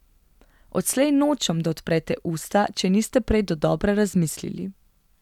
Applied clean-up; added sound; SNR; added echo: none; none; none; none.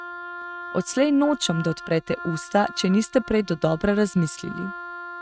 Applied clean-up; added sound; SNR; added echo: neural mask model RNNoise.